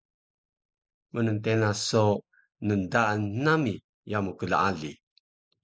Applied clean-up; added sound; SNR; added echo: neural mask model Resemble Enhance denoiser.